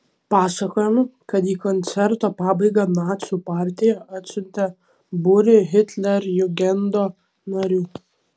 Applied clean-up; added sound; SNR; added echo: none; none; none; none.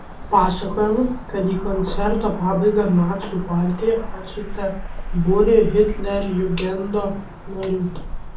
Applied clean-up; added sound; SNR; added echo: none; Cricket / Motor vehicle (road); 7 dB; reverberation time 0.3 s.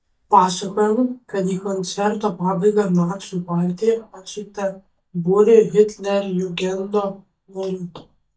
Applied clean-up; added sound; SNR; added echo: neural mask model DeepFilterNet 3.